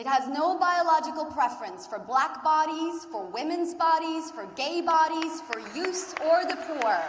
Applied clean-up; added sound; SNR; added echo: none; none; none; none.